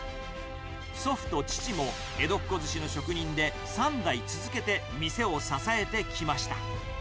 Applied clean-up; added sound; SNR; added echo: none; none; none; none.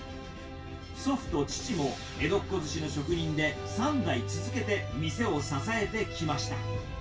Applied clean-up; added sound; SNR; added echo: none; none; none; reverberation time 0.2 s.